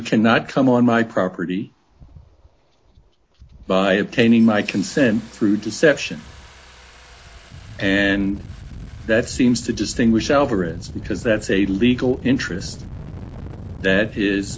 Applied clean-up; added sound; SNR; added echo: none; Engine starting; 16 dB; none.